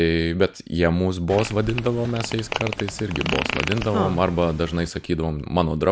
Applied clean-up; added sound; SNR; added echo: none; Fart; 8 dB; none.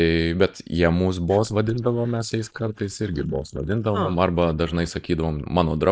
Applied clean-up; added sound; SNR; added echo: neural mask model Resemble Enhance denoiser.